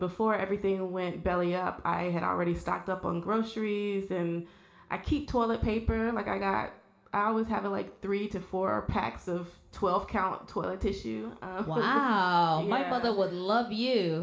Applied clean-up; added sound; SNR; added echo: none; none; none; reverberation time 1.9 s.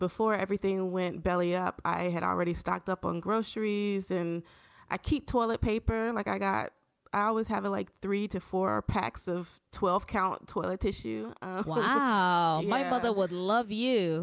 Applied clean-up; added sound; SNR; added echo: none; none; none; none.